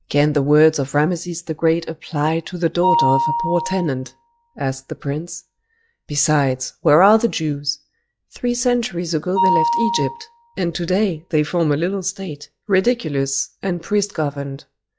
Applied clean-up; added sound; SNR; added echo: classical method log-MMSE.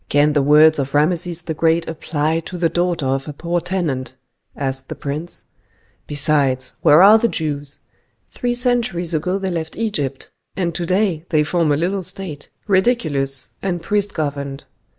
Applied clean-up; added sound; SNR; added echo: neural mask model Resemble Enhance denoiser.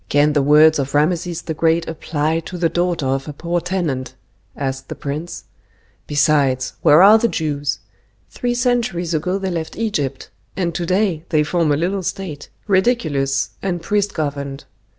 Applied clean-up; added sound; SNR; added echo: none; none; none; none.